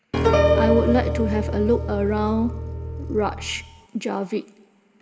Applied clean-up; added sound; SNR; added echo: none; Piano; -2 dB; reverberation time 2.1 s.